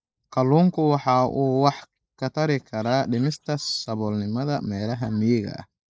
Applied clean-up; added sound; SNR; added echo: neural mask model Resemble Enhance denoiser.